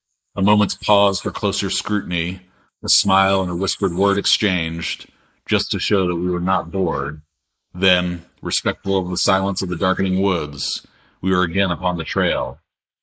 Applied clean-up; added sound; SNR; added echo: neural mask model Resemble Enhance denoiser.